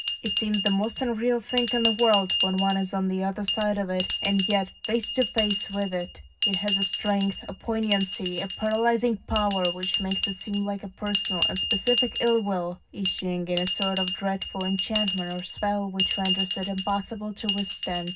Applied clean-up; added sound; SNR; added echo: none; Bell; -3 dB; reverberation time 0.4 s.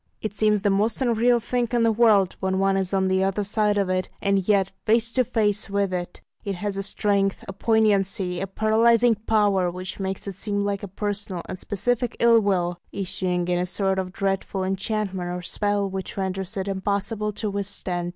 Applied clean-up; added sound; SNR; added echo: none; none; none; none.